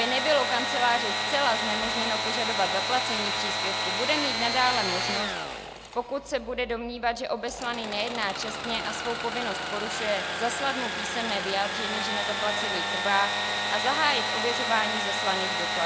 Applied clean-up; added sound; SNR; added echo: none; Sawing / Engine; 0 dB; none.